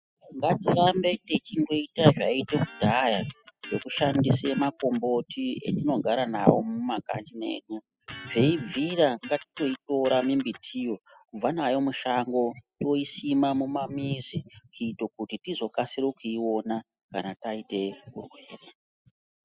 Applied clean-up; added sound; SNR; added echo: classical method spectral subtraction.